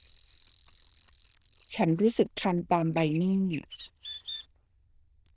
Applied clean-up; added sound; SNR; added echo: neural diffusion model UNIVERSE++.